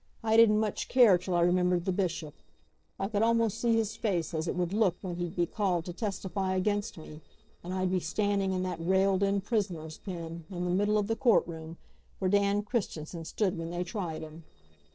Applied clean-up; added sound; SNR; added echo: neural separator model SepFormer DNS4.